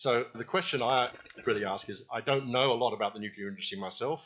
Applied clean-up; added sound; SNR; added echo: classical method log-MMSE.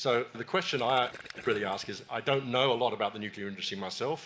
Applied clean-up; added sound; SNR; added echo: none; Gurgling; 18 dB; none.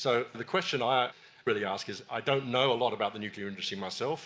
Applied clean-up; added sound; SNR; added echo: none; none; none; none.